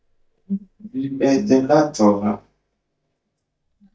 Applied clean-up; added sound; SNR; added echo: neural mask model DeepFilterNet 3.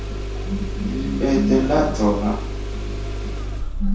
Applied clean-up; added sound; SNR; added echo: none; Engine starting; 2 dB; reverberation time 0.6 s.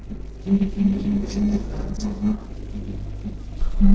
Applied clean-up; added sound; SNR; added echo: neural separator model SepFormer DNS4.